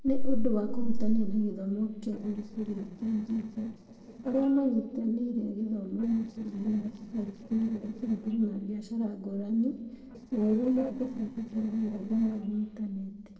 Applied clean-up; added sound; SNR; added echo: neural separator model SepFormer DNS4.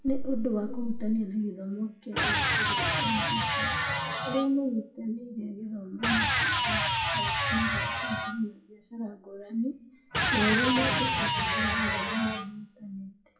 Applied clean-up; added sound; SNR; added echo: classical method WPE with log-MMSE.